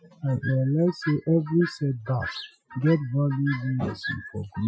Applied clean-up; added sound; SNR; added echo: classical method Wiener filter.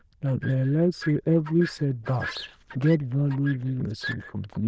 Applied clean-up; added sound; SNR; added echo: neural diffusion model UNIVERSE++.